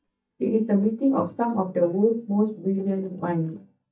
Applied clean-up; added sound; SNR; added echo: neural mask model DeepFilterNet 3.